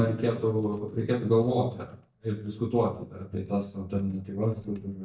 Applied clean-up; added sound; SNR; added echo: neural mask model DeepFilterNet 3.